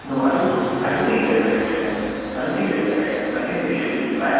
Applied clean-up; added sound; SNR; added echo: none; Crowd; 16 dB; reverberation time 2.1 s.